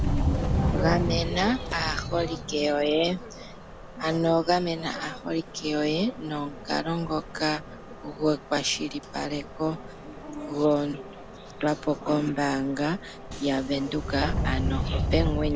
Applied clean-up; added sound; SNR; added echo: none; Subway, metro, underground; 4 dB; none.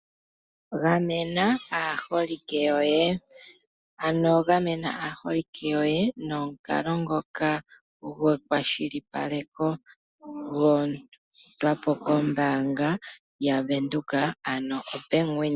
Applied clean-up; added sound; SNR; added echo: none; none; none; none.